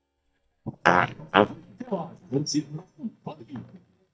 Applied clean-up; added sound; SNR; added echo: neural mask model DeepFilterNet 3.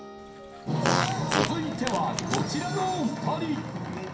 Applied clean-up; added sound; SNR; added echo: none; Fart; 3 dB; reverberation time 0.6 s.